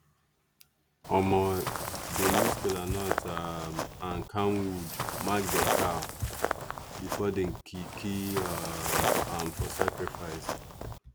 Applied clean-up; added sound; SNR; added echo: none; Walk, footsteps; -1 dB; none.